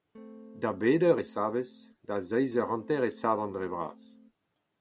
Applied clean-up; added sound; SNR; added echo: none; Electric guitar / Strum; 20 dB; none.